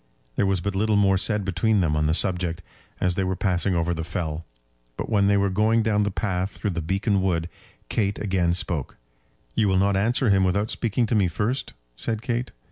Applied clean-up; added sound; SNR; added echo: none; none; none; none.